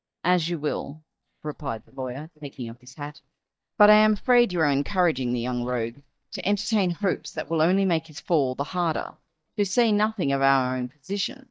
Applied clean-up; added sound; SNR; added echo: neural mask model DeepFilterNet 3.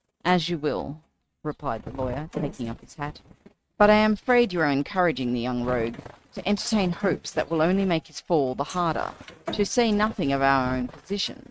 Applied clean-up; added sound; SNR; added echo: neural mask model RNNoise.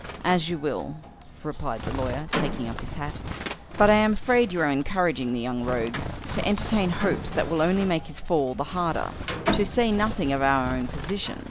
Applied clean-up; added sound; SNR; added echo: none; Bird; 8 dB; none.